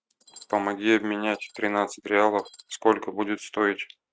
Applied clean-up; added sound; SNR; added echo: neural mask model RNNoise.